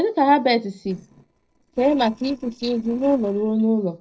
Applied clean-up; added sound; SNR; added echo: neural separator model SepFormer DNS4.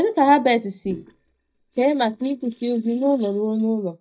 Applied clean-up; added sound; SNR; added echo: neural mask model DeepFilterNet 3.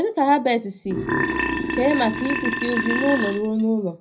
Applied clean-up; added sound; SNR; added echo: none; Burping, eructation; 2 dB; reverberation time 0.4 s.